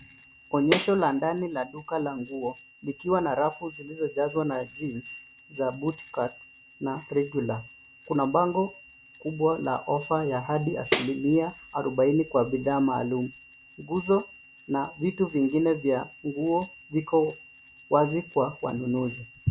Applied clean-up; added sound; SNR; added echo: none; Tambourine; -1 dB; none.